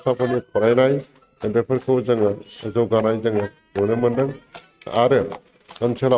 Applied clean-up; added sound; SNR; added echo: neural mask model RNNoise.